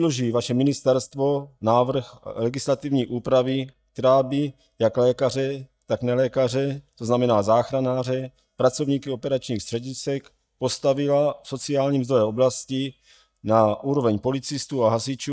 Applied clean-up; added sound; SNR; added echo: neural mask model DeepFilterNet 3.